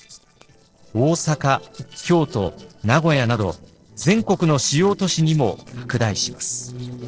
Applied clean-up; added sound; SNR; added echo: neural separator model SepFormer DNS4.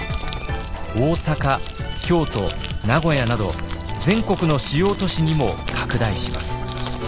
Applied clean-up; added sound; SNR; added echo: none; Crumpling, crinkling; 7 dB; none.